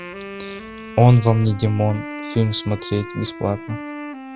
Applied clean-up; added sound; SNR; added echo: none; Wind instrument, woodwind instrument; 13 dB; none.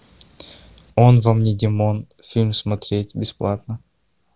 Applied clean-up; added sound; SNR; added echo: none; none; none; none.